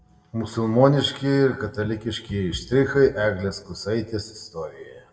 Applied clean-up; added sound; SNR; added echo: none; none; none; reverberation time 0.8 s.